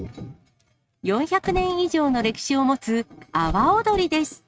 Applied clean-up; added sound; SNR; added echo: neural mask model RNNoise.